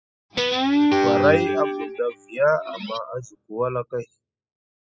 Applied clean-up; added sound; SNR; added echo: classical method spectral subtraction.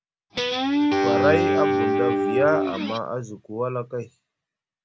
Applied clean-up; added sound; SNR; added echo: none; Guitar; -5 dB; none.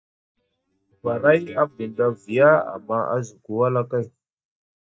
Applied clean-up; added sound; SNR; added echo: neural mask model DeepFilterNet 3.